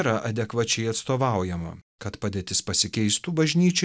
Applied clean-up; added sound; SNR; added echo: none; none; none; none.